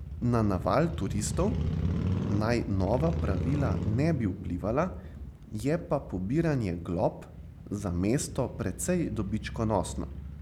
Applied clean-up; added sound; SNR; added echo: none; Motorcycle; 5 dB; none.